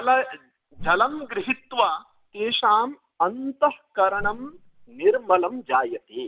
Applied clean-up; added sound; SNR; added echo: none; Whoosh, swoosh, swish; 16 dB; none.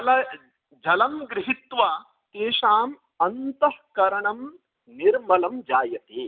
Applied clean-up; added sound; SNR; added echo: none; none; none; none.